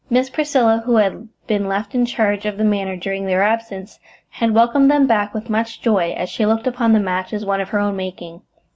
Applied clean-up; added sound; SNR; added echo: none; none; none; none.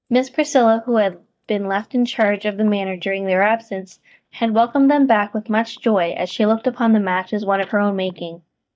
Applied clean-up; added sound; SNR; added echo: neural mask model DeepFilterNet 3.